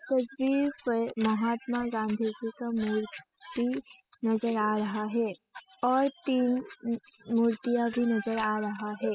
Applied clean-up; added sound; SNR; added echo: classical method spectral subtraction.